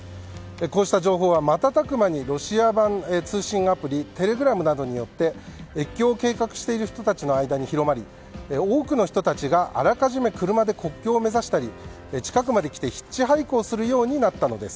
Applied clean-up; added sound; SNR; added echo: none; none; none; none.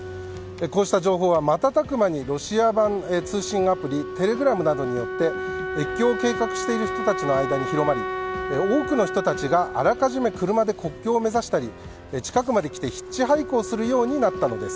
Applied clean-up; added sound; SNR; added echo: none; Wind instrument, woodwind instrument; 9 dB; none.